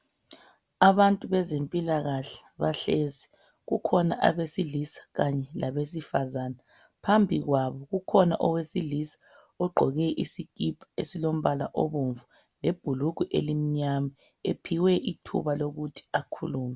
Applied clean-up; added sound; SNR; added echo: none; none; none; none.